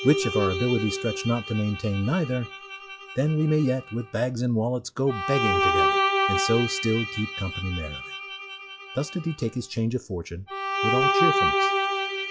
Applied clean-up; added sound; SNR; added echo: classical method log-MMSE.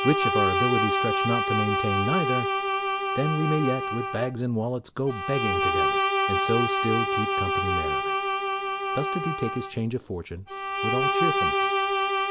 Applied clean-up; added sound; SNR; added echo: none; Bowed string instrument; -3 dB; none.